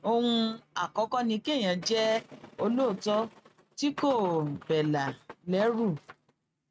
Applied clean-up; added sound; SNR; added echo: neural mask model RNNoise.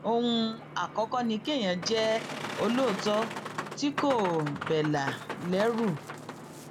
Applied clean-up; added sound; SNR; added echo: none; Boat, Water vehicle; 9 dB; none.